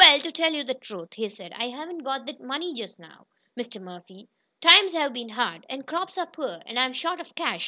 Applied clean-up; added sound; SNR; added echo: none; none; none; none.